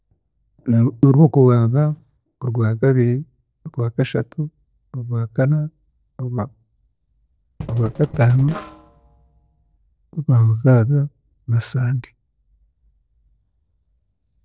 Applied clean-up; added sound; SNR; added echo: neural separator model SepFormer DNS4.